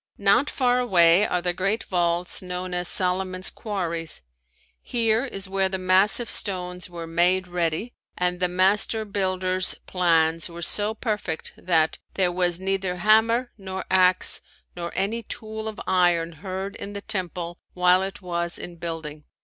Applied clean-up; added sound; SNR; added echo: none; none; none; none.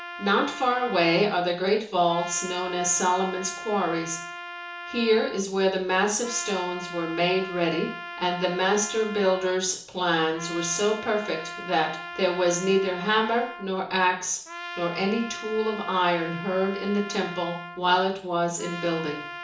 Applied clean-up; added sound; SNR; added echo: none; Trumpet; 12 dB; reverberation time 0.8 s.